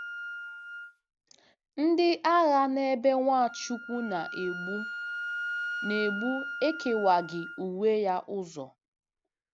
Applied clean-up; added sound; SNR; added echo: none; Wind instrument, woodwind instrument; 10 dB; none.